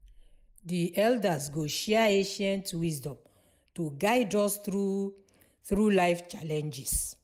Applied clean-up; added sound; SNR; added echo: neural mask model Resemble Enhance denoiser.